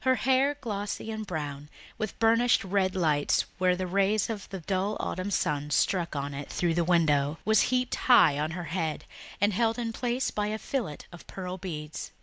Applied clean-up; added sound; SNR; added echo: none; none; none; none.